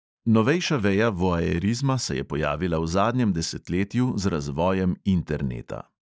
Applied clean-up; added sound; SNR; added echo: neural mask model DeepFilterNet 3.